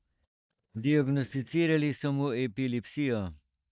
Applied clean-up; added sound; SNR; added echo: neural mask model DeepFilterNet 3.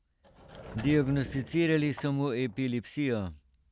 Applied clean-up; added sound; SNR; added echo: none; Sliding door / Wood; 15 dB; none.